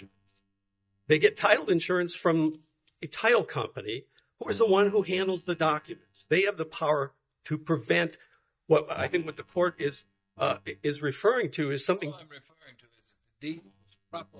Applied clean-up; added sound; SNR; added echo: neural mask model DeepFilterNet 3.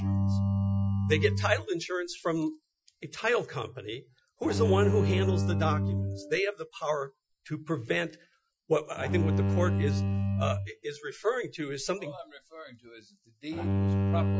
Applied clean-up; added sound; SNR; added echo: classical method Wiener filter.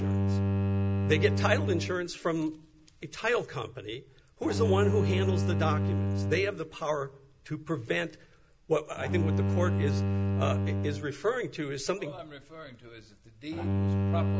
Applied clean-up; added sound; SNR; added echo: none; Bowed string instrument; -2 dB; none.